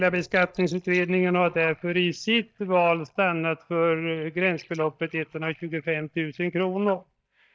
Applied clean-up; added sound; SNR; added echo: neural mask model DeepFilterNet 3.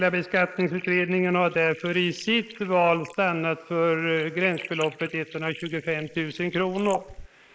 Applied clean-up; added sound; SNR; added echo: neural mask model Resemble Enhance denoiser.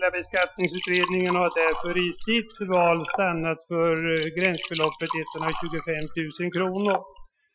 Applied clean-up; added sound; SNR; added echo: classical method Wiener filter.